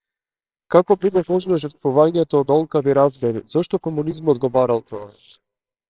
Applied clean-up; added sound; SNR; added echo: neural separator model SepFormer WHAMR!.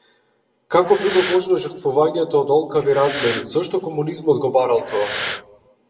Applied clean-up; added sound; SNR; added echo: none; Breathing; 10 dB; reverberation time 0.9 s.